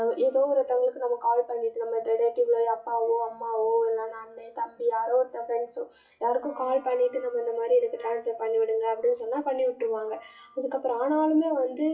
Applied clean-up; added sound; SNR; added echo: classical method WPE with log-MMSE.